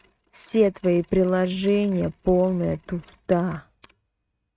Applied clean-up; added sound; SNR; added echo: neural mask model RNNoise.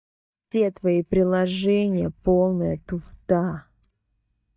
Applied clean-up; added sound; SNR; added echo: neural mask model DeepFilterNet 3.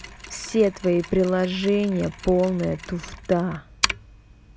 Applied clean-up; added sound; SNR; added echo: none; Mechanisms; 12 dB; none.